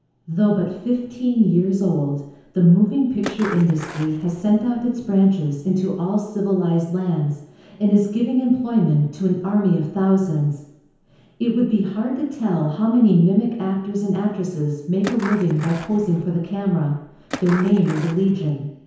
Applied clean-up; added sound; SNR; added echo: none; Skateboard; 13 dB; reverberation time 1.0 s.